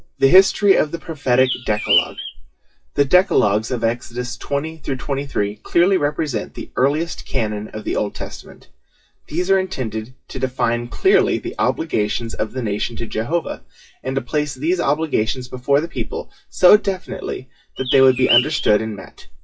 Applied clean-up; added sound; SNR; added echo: classical method WPE with log-MMSE.